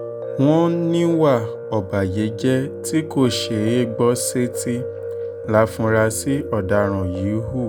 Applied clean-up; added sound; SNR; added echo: none; Piano; 9 dB; none.